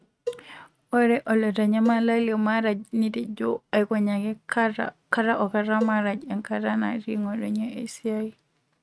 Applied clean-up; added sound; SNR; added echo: neural mask model RNNoise.